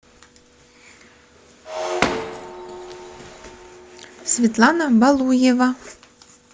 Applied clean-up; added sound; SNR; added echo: none; Shatter; 8 dB; none.